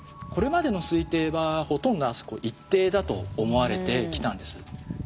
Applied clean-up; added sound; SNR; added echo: none; Wind / Boat, Water vehicle; 18 dB; none.